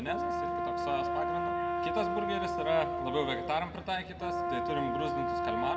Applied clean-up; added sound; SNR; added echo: none; Brass instrument; -2 dB; reverberation time 0.8 s.